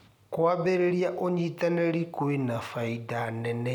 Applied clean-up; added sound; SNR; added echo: none; none; none; none.